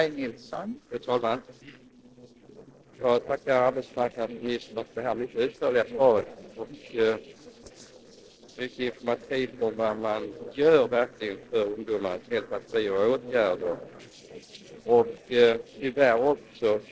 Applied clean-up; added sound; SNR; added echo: neural separator model SepFormer DNS4.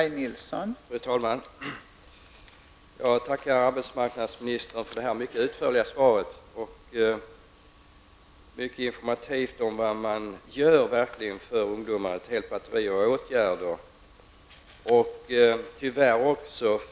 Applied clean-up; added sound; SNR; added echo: none; none; none; none.